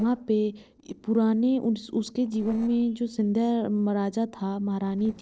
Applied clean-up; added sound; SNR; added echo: neural separator model SepFormer DNS4.